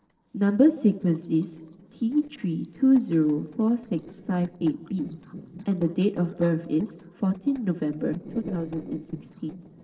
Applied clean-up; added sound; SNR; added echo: neural separator model SepFormer DNS4.